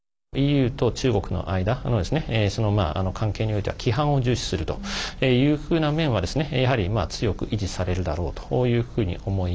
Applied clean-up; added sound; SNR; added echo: none; none; none; none.